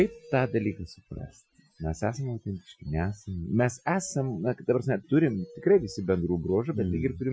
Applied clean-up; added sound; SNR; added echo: classical method Wiener filter.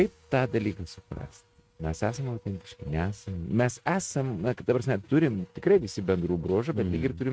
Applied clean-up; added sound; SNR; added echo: neural mask model RNNoise.